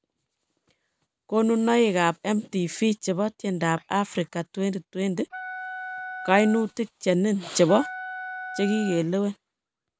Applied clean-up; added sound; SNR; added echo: none; Wind instrument, woodwind instrument; 11 dB; none.